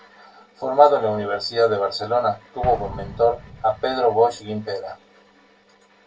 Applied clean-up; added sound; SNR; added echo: none; Explosion; 19 dB; reverberation time 0.2 s.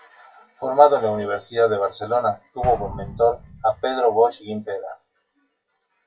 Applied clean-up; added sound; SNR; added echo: classical method WPE with log-MMSE.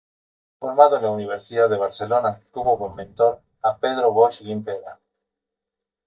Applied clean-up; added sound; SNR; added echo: neural mask model DeepFilterNet 3.